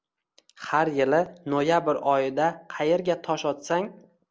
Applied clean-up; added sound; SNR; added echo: none; none; none; none.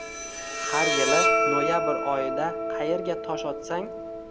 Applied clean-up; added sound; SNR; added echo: none; Bowed string instrument; -3 dB; none.